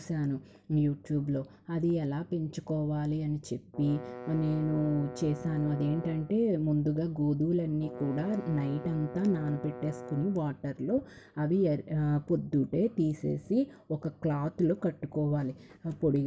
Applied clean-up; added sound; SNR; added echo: none; Bowed string instrument; 14 dB; none.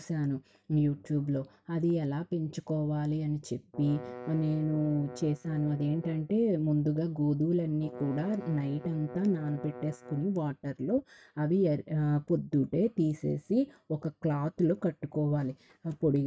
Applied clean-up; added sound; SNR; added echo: neural mask model RNNoise.